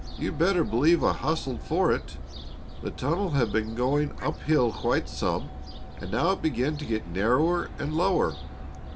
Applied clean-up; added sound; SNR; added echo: none; Fowl; 10 dB; none.